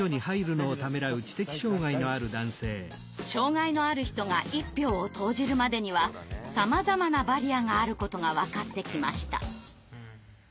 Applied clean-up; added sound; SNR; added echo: none; none; none; none.